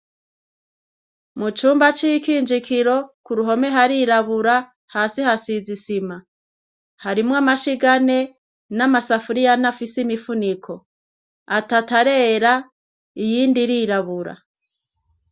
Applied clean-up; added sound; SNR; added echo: none; none; none; none.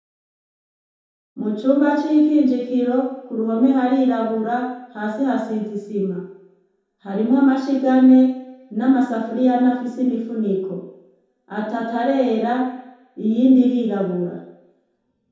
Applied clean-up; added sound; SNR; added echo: none; none; none; reverberation time 0.8 s.